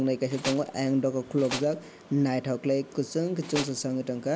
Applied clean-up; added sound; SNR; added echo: none; Tools; 9 dB; none.